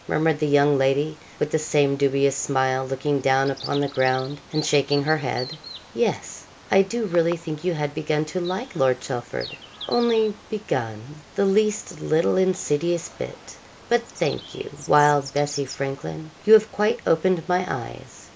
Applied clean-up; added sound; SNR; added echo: none; Bird vocalization, bird call, bird song; 20 dB; none.